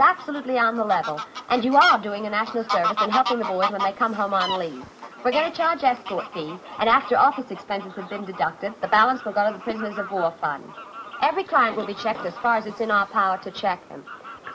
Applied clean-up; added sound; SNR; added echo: none; Fowl; 10 dB; none.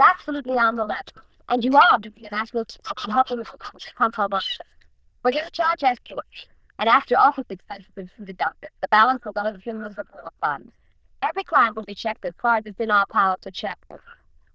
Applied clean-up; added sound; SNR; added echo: neural diffusion model UNIVERSE++.